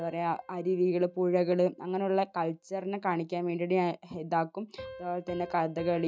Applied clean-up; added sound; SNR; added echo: none; Piano; 20 dB; none.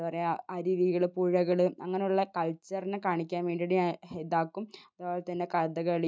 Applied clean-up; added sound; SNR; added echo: none; none; none; none.